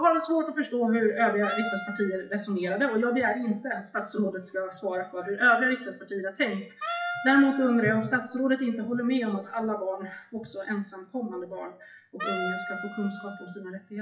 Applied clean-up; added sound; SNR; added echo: classical method WPE with log-MMSE.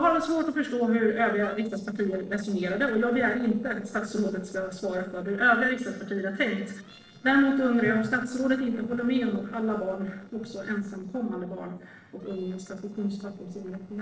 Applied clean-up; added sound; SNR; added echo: neural separator model SepFormer DNS4.